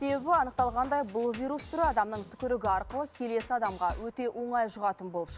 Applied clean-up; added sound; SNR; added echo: none; Drum kit; 15 dB; none.